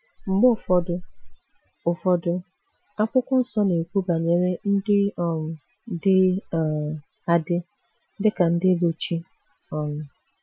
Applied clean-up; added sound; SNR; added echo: classical method Wiener filter.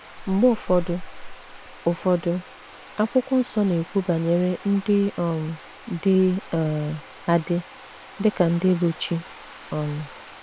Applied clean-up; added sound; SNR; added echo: none; Bathtub (filling or washing); 15 dB; none.